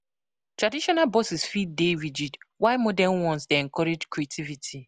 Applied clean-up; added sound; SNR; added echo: none; none; none; none.